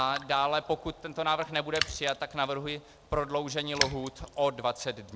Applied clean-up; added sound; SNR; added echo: none; Raindrop; 9 dB; none.